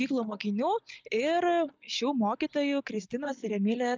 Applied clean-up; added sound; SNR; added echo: neural mask model DeepFilterNet 3.